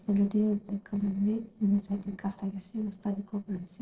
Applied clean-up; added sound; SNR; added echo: neural separator model SepFormer DNS4.